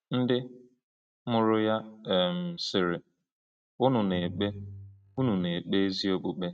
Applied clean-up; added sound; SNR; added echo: neural mask model RNNoise.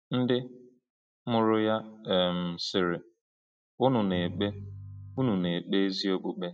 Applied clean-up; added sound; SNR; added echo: classical method Wiener filter.